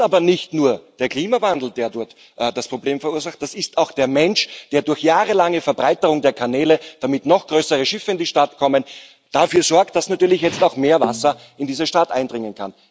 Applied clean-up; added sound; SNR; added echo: none; none; none; none.